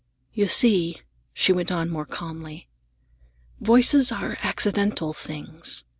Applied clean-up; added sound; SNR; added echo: none; none; none; none.